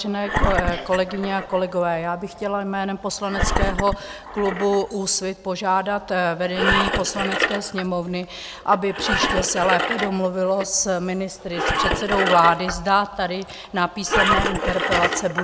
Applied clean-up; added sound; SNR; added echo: none; Engine; 3 dB; none.